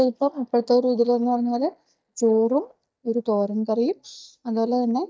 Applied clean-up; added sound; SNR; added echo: neural mask model DeepFilterNet 3.